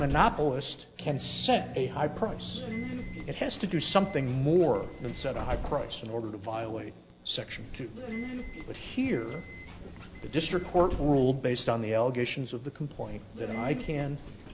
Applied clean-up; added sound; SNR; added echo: none; Subway, metro, underground; 10 dB; none.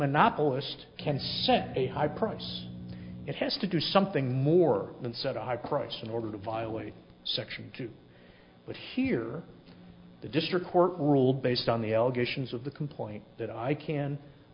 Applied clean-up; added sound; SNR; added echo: none; none; none; none.